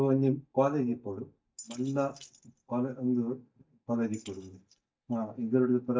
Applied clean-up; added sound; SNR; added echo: neural mask model DeepFilterNet 3.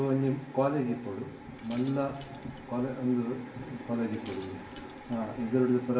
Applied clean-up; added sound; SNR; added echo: none; Glass; 19 dB; reverberation time 0.8 s.